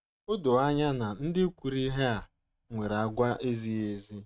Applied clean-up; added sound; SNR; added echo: neural mask model RNNoise.